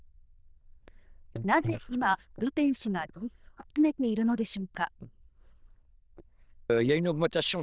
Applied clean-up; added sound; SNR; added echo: neural diffusion model UNIVERSE++.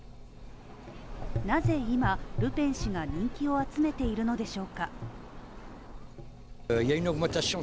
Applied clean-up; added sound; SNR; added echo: none; Gurgling / Engine; 6 dB; none.